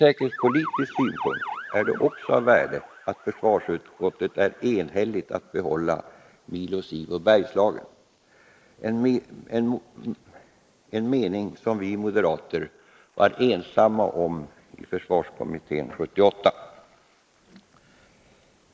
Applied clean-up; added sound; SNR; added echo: neural mask model Resemble Enhance denoiser.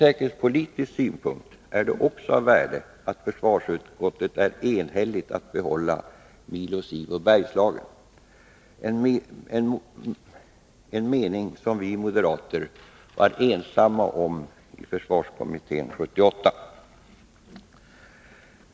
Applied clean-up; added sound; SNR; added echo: none; none; none; none.